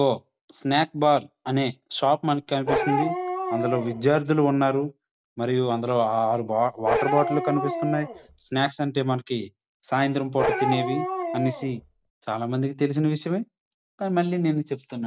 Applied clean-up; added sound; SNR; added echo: none; Bark; 3 dB; none.